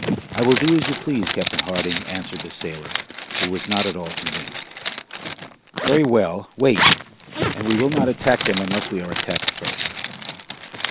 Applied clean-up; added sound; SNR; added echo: none; Zipper (clothing); 3 dB; none.